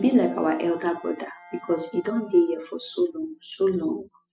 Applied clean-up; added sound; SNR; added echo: classical method spectral subtraction.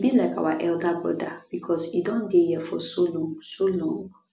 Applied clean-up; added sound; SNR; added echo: none; none; none; none.